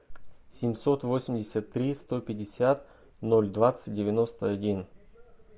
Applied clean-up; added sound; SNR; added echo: none; none; none; none.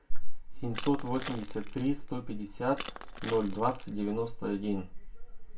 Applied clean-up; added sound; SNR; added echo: none; Crushing; 18 dB; reverberation time 0.2 s.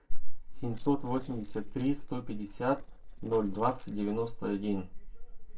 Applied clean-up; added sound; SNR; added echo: neural separator model SepFormer DNS4.